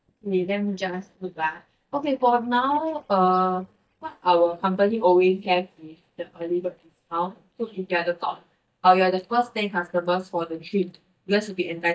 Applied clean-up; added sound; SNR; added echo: neural mask model DeepFilterNet 3.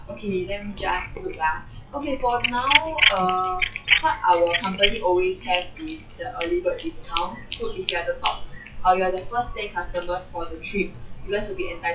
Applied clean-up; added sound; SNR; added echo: classical method WPE with log-MMSE.